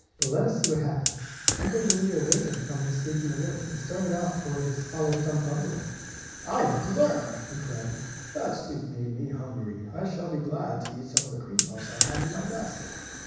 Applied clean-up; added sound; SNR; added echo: none; Fire; 4 dB; reverberation time 1.1 s.